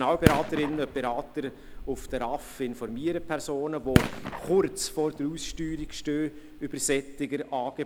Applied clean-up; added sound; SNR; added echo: none; Fireworks; 3 dB; none.